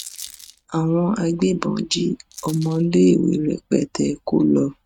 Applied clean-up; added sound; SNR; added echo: neural mask model RNNoise.